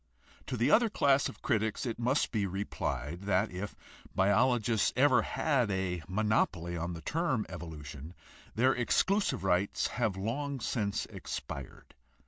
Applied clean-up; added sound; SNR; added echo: none; none; none; none.